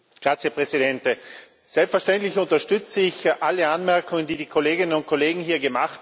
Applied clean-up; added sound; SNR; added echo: none; none; none; none.